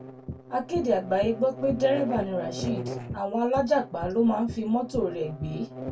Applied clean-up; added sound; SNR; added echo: none; Buzz; 12 dB; reverberation time 0.2 s.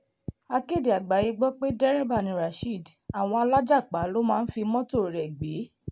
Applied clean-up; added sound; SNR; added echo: none; none; none; none.